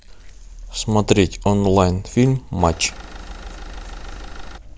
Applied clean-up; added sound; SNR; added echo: none; Chewing, mastication + Engine; 17 dB; none.